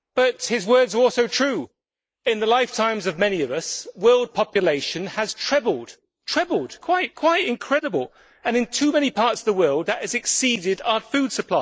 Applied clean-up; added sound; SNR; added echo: neural mask model Resemble Enhance denoiser.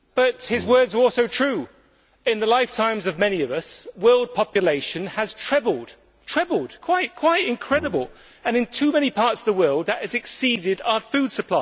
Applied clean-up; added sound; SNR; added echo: none; Brass instrument; 20 dB; none.